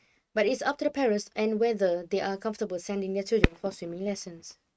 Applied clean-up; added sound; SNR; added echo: neural mask model RNNoise.